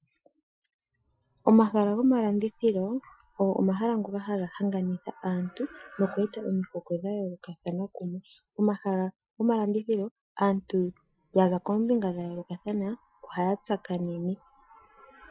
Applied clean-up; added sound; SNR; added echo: classical method Wiener filter.